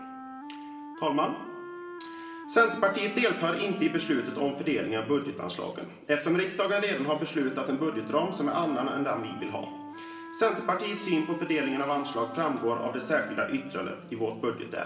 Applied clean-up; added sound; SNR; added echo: none; Wind instrument, woodwind instrument; 13 dB; reverberation time 1.0 s.